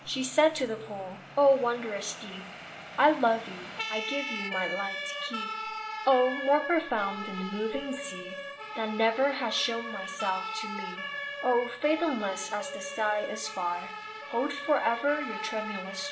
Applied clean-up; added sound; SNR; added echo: none; Siren; 8 dB; reverberation time 0.6 s.